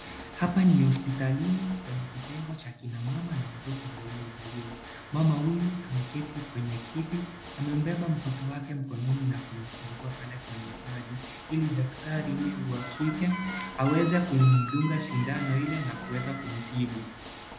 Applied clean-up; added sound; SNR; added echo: none; Water / Mechanisms; 14 dB; reverberation time 0.7 s.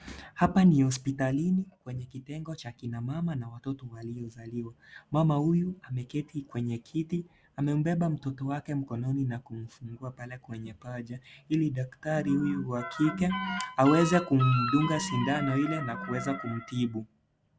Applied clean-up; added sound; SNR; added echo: none; none; none; none.